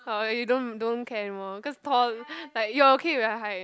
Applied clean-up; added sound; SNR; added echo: none; none; none; none.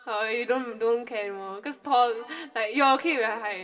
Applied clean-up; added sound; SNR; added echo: none; none; none; reverberation time 1.4 s.